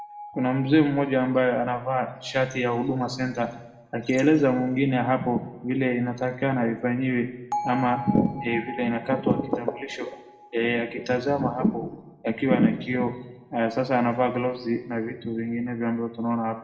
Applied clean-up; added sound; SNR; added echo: none; Bell; 17 dB; reverberation time 0.8 s.